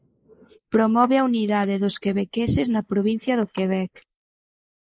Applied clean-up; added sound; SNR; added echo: neural mask model Resemble Enhance denoiser.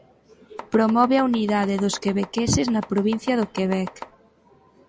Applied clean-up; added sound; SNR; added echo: none; Domestic sounds, home sounds; 15 dB; none.